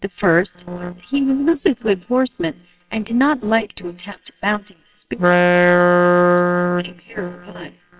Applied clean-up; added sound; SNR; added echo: neural separator model SepFormer WHAMR!.